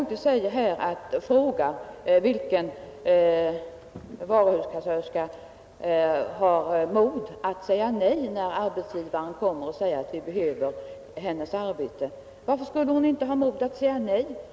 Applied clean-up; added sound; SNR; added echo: none; none; none; none.